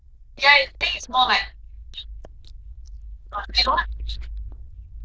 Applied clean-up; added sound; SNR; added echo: neural diffusion model UNIVERSE++.